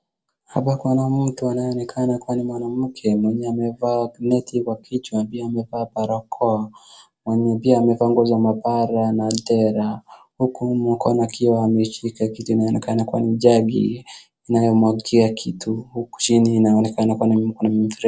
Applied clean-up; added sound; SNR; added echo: none; none; none; none.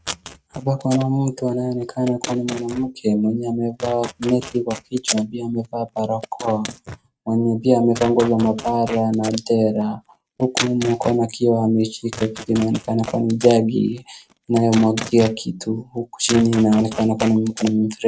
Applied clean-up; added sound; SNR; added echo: neural mask model RNNoise.